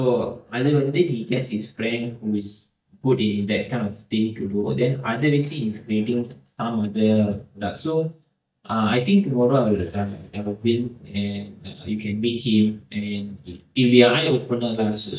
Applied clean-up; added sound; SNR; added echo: neural mask model DeepFilterNet 3.